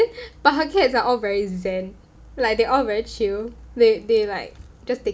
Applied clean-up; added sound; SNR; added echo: none; none; none; none.